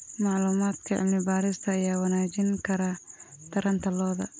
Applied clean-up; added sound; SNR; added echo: none; none; none; none.